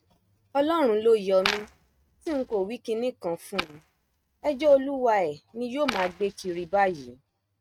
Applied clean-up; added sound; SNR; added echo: neural mask model RNNoise.